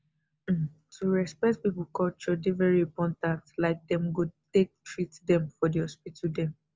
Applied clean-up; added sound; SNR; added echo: none; none; none; none.